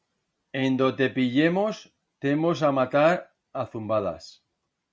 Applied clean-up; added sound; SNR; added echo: none; none; none; none.